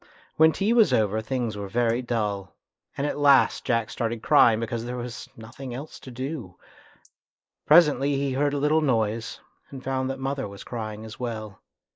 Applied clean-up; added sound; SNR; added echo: neural mask model Resemble Enhance denoiser.